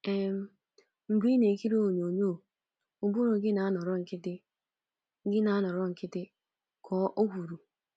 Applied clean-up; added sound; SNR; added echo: none; none; none; none.